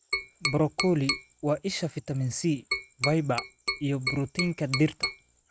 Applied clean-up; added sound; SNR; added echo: neural mask model RNNoise.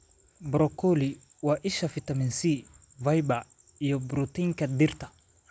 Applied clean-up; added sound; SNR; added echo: none; none; none; none.